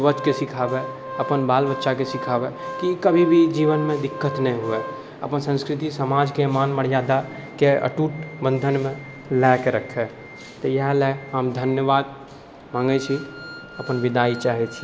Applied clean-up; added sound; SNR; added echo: none; Organ; 15 dB; none.